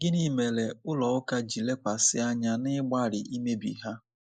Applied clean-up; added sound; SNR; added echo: neural mask model Resemble Enhance denoiser.